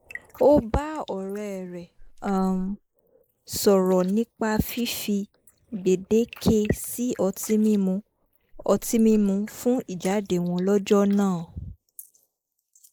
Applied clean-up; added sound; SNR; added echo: neural mask model Resemble Enhance denoiser.